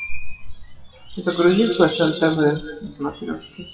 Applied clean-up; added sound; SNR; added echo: classical method WPE with log-MMSE.